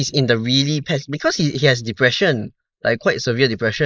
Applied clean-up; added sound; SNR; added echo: neural mask model Resemble Enhance denoiser.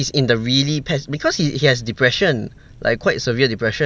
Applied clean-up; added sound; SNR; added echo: none; none; none; none.